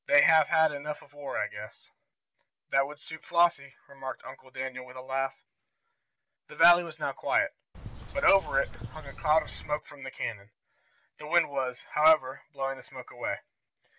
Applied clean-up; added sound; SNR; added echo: none; Bird; 12 dB; none.